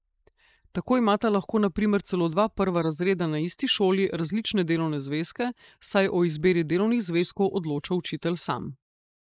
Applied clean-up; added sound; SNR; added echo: neural mask model Resemble Enhance denoiser.